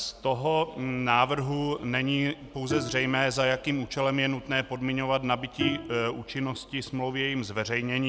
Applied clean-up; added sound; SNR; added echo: none; Bowed string instrument; 11 dB; none.